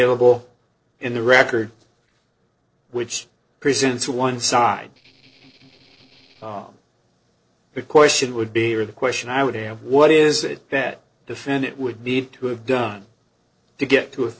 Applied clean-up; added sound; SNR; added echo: neural separator model SepFormer DNS4.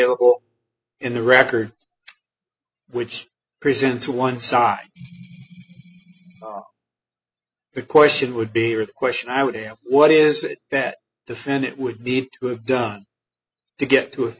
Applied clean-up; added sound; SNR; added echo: classical method spectral subtraction.